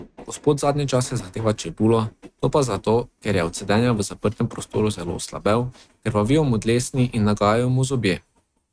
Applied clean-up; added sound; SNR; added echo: neural mask model RNNoise.